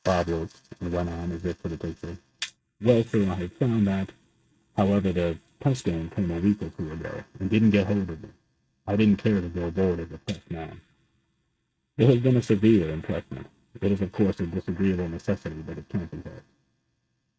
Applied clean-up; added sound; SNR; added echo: neural mask model RNNoise.